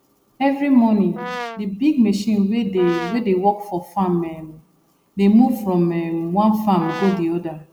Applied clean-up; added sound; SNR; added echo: none; Brass instrument; 13 dB; none.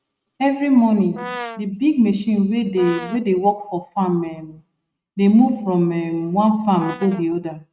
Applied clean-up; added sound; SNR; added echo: neural mask model RNNoise.